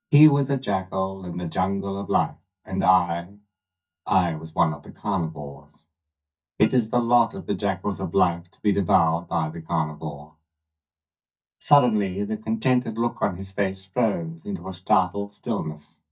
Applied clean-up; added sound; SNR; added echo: neural mask model DeepFilterNet 3.